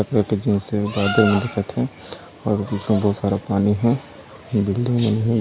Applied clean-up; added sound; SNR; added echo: none; none; none; none.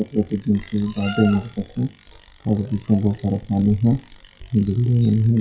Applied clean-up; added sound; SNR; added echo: classical method WPE with log-MMSE.